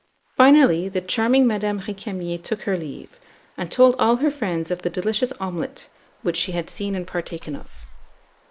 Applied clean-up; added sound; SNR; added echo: neural mask model Resemble Enhance denoiser.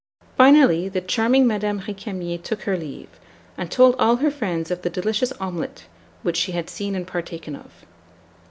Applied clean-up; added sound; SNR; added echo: none; none; none; none.